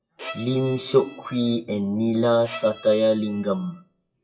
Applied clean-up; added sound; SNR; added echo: classical method WPE with log-MMSE.